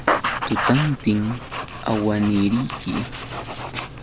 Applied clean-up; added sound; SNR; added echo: none; Writing; 4 dB; none.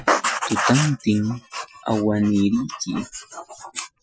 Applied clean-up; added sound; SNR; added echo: classical method Wiener filter.